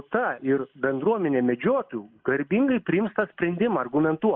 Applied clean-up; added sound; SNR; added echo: neural mask model Resemble Enhance denoiser.